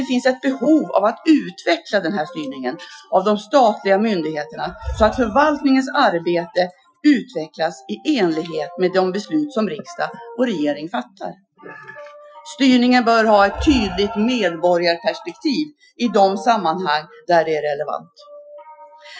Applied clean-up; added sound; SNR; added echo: classical method Wiener filter.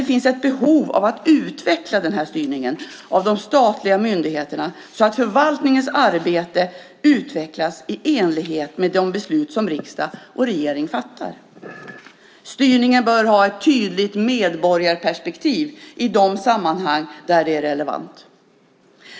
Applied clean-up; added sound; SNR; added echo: none; none; none; none.